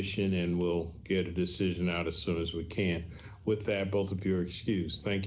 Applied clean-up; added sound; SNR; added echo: none; none; none; none.